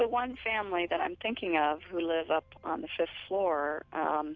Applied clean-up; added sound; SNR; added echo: none; none; none; none.